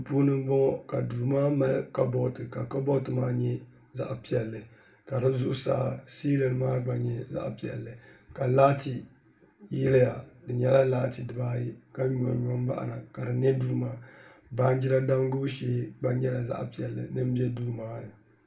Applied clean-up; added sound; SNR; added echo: none; none; none; reverberation time 0.3 s.